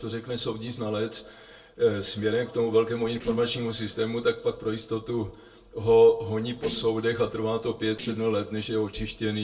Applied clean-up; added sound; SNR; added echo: neural separator model SepFormer DNS4.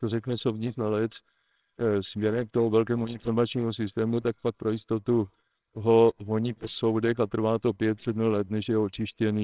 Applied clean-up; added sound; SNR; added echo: neural separator model SepFormer WHAMR!.